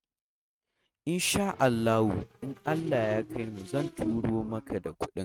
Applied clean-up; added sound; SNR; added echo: neural mask model RNNoise.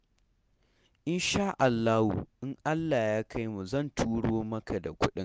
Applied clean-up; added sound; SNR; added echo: none; none; none; none.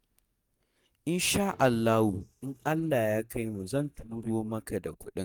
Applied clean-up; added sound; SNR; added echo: neural mask model DeepFilterNet 3.